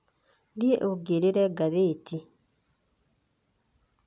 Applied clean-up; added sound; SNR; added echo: none; none; none; none.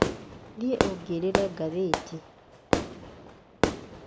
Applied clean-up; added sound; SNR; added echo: none; Fireworks; -3 dB; none.